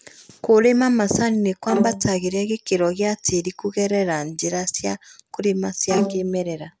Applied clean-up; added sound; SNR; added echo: none; Bowed string instrument; 5 dB; none.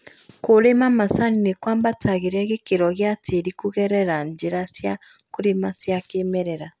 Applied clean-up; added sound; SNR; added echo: none; none; none; none.